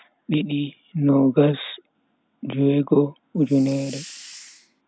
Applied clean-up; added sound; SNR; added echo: none; Hiss; 19 dB; none.